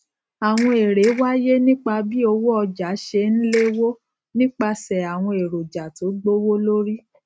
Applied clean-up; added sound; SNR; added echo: neural mask model RNNoise.